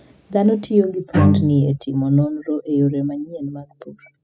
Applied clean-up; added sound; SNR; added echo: classical method spectral subtraction.